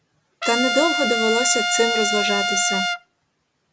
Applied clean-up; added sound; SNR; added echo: none; Trumpet; -1 dB; none.